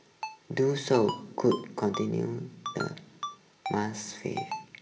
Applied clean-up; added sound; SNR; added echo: none; Ringtone; 10 dB; reverberation time 1.0 s.